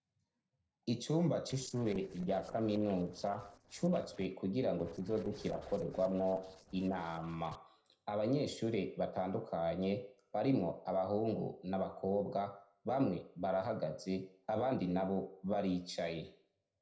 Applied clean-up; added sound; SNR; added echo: neural separator model SepFormer DNS4.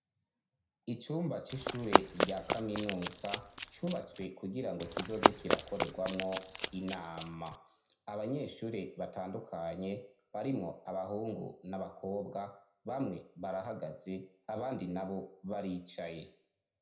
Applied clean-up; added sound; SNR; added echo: none; Run; -5 dB; reverberation time 0.5 s.